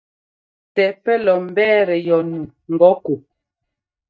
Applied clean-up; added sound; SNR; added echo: neural mask model DeepFilterNet 3.